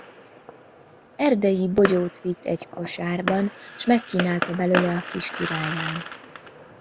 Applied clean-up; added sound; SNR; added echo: none; Fireworks; 8 dB; none.